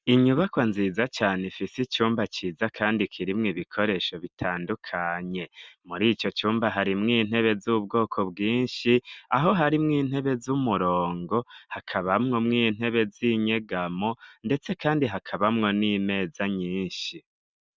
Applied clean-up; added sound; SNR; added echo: none; none; none; none.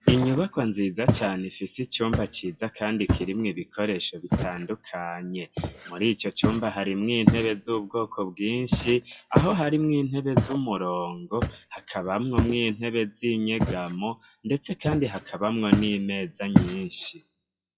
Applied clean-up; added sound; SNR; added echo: classical method WPE with log-MMSE.